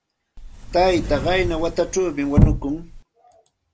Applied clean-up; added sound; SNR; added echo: none; Sliding door / Slam / Wood; 0 dB; none.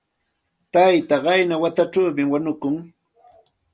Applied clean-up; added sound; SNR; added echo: none; none; none; none.